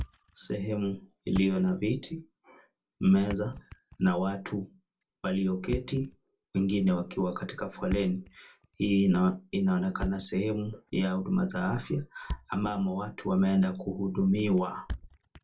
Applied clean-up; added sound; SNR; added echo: none; Thump, thud; 16 dB; reverberation time 0.2 s.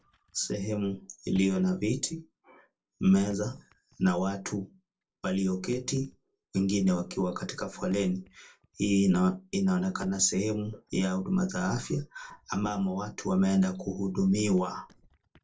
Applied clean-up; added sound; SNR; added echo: neural separator model SepFormer DNS4.